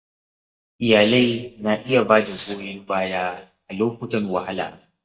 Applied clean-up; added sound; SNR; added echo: neural mask model DeepFilterNet 3.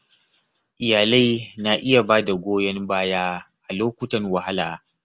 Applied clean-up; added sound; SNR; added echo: none; none; none; none.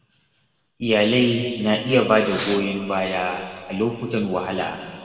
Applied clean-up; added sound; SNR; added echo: none; Fireworks; 17 dB; reverberation time 2.0 s.